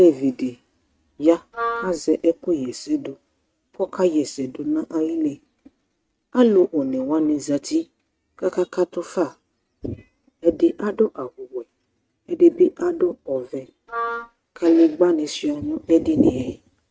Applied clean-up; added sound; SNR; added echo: neural mask model RNNoise.